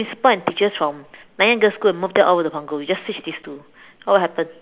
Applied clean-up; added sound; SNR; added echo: none; none; none; none.